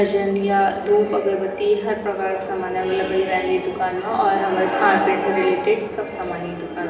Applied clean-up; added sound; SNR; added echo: none; Wind instrument, woodwind instrument; 18 dB; reverberation time 1.1 s.